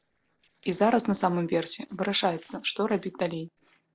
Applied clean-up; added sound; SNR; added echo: neural separator model SepFormer DNS4.